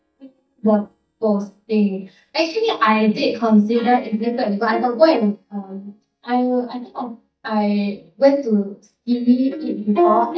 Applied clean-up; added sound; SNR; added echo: neural mask model DeepFilterNet 3.